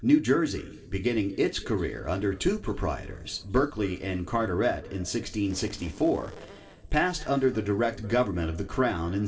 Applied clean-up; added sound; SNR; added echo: neural separator model SepFormer DNS4.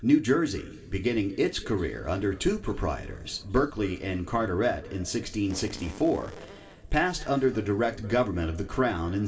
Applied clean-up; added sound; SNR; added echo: none; Fart; 18 dB; reverberation time 2.6 s.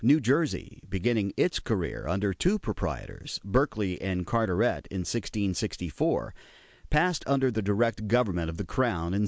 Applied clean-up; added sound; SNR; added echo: none; none; none; none.